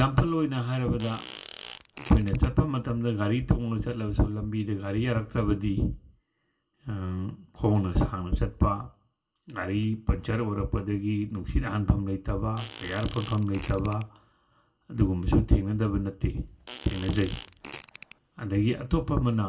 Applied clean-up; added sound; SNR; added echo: none; Fart; 17 dB; reverberation time 0.2 s.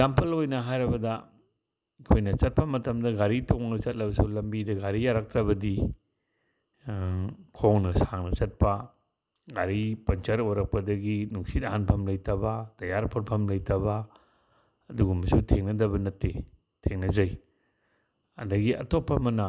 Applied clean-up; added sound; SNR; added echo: none; none; none; none.